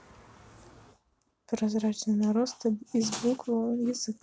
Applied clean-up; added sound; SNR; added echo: none; none; none; none.